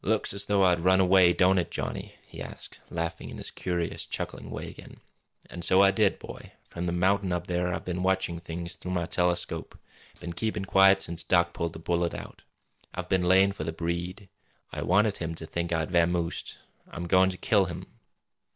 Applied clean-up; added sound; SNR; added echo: none; none; none; none.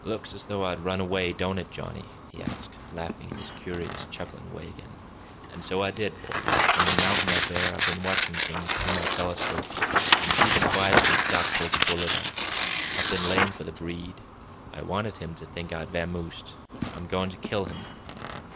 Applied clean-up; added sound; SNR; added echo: none; Tearing; -4 dB; none.